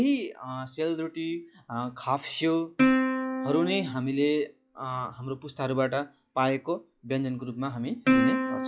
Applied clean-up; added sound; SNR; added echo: classical method log-MMSE.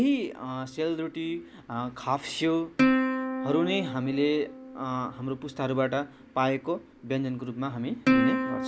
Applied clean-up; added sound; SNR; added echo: none; Plucked string instrument; 2 dB; none.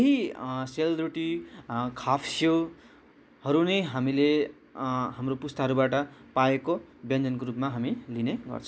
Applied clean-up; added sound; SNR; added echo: none; none; none; none.